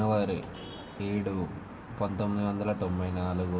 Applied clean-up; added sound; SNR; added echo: none; Traffic noise, roadway noise / Vehicle horn, car horn, honking; 15 dB; reverberation time 1.3 s.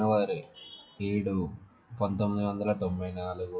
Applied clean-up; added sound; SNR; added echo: classical method WPE with log-MMSE.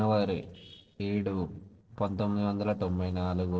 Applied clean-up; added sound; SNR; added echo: neural separator model SepFormer DNS4.